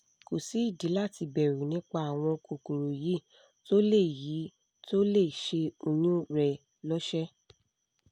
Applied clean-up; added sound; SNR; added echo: none; none; none; none.